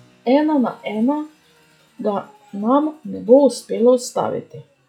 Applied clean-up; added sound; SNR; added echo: classical method log-MMSE.